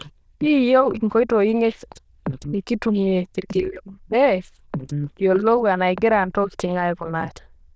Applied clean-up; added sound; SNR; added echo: neural diffusion model UNIVERSE++.